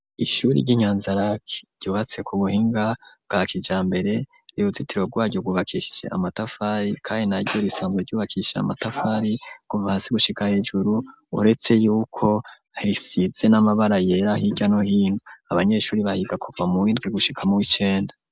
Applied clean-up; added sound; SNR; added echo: none; none; none; none.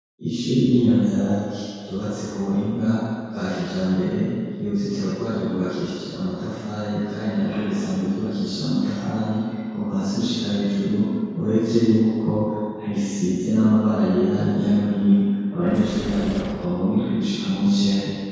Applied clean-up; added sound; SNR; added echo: none; Engine / Mechanisms; 12 dB; reverberation time 2.0 s.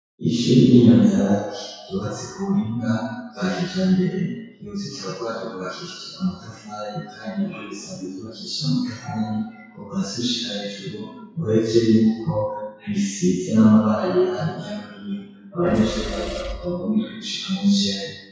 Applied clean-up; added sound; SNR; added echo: classical method WPE with log-MMSE.